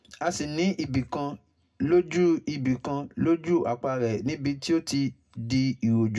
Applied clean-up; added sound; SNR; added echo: none; none; none; reverberation time 0.2 s.